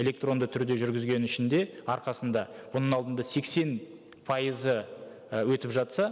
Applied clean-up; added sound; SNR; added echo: none; none; none; none.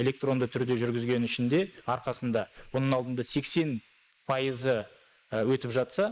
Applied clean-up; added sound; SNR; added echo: neural mask model Resemble Enhance denoiser.